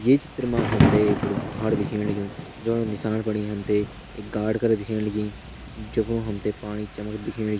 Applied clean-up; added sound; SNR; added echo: none; Thunder / Rain; 4 dB; none.